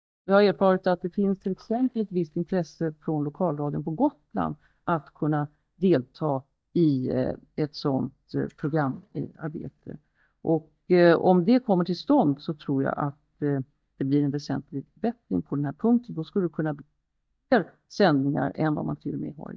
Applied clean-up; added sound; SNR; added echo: neural mask model DeepFilterNet 3.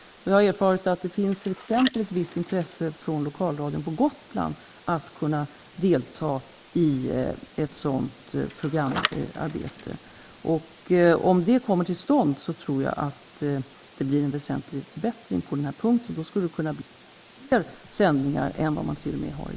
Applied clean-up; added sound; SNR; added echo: neural mask model Resemble Enhance denoiser.